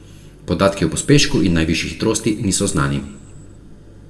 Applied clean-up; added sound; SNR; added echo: none; none; none; reverberation time 0.7 s.